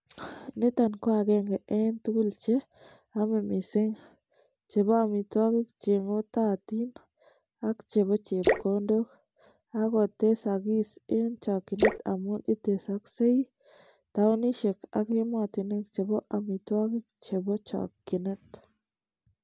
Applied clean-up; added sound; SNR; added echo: none; Drip / Splash, splatter; 5 dB; none.